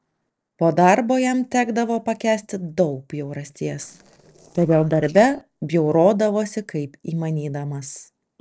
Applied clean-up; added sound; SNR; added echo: neural separator model SepFormer DNS4.